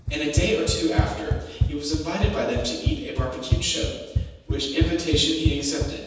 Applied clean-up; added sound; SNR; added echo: none; Run; 0 dB; reverberation time 1.1 s.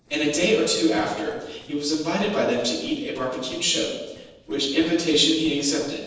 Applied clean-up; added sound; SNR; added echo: neural separator model SepFormer DNS4.